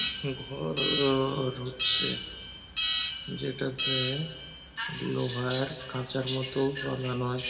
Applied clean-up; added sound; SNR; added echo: none; Alarm; 3 dB; reverberation time 3.0 s.